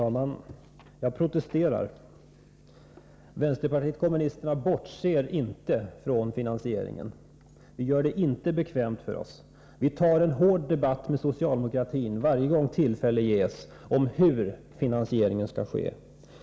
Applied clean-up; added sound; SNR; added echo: none; none; none; none.